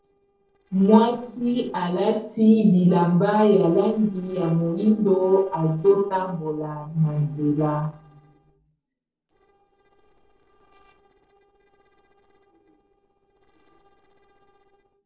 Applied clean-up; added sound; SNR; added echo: neural separator model SepFormer DNS4.